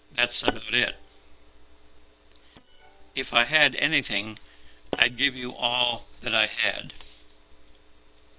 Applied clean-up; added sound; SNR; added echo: neural separator model SepFormer WHAM!.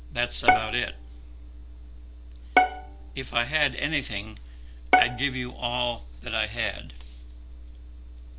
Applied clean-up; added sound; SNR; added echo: none; Bowed string instrument; -3 dB; none.